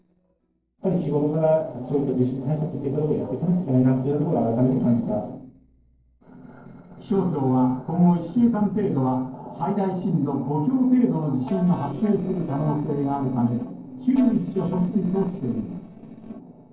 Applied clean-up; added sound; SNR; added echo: neural separator model SepFormer DNS4.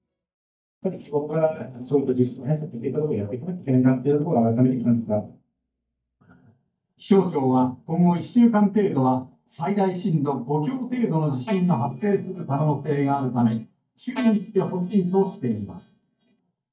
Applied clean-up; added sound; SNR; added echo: neural mask model DeepFilterNet 3.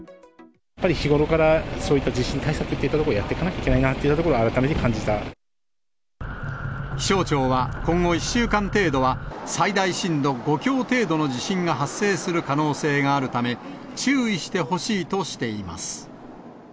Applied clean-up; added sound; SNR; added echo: none; none; none; none.